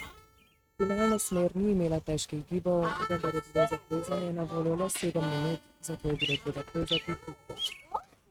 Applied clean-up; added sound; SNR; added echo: neural mask model RNNoise.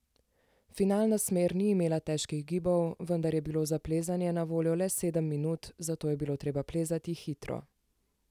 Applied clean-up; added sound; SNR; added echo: none; none; none; none.